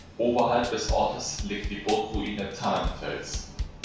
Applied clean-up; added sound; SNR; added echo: none; Drum kit; 8 dB; reverberation time 0.6 s.